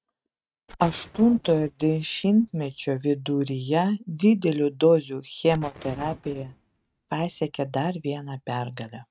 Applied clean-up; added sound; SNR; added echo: neural mask model RNNoise.